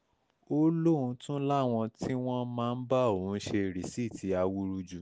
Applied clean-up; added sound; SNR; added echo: none; none; none; none.